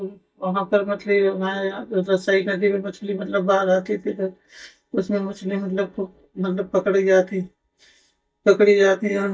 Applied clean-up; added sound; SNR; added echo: neural mask model DeepFilterNet 3.